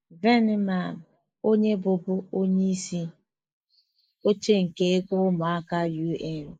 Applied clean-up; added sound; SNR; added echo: neural mask model Resemble Enhance denoiser.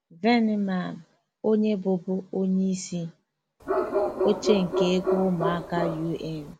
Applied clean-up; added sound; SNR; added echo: none; Bark; 2 dB; none.